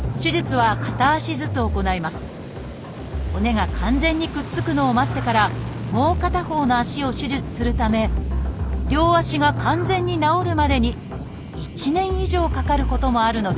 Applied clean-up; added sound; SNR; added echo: none; Thunder + Fixed-wing aircraft, airplane; 11 dB; none.